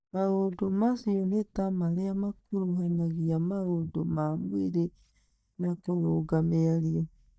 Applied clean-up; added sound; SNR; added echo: neural mask model DeepFilterNet 3.